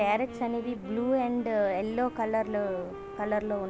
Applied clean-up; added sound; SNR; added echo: none; Wind instrument, woodwind instrument; 13 dB; none.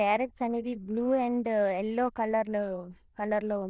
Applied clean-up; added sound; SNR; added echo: neural diffusion model UNIVERSE++.